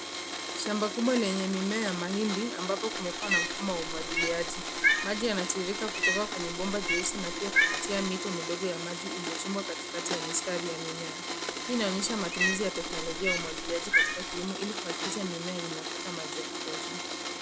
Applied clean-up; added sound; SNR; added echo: none; Domestic sounds, home sounds + Cat; -1 dB; none.